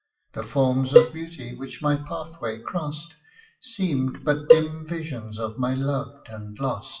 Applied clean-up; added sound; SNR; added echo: classical method WPE with log-MMSE.